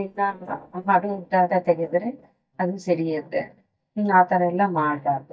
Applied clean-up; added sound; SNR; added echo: neural mask model DeepFilterNet 3.